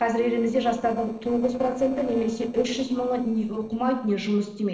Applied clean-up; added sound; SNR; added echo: neural separator model SepFormer DNS4.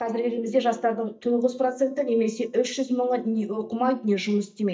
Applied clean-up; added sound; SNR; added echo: neural mask model DeepFilterNet 3.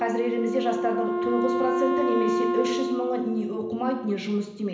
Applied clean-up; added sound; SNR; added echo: none; Wind instrument, woodwind instrument; 1 dB; reverberation time 0.8 s.